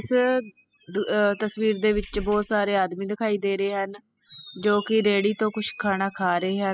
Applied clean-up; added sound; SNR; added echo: classical method spectral subtraction.